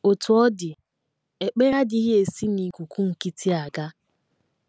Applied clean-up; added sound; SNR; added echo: none; none; none; none.